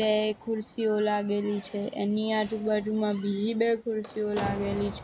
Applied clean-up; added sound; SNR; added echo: none; Slam; 15 dB; none.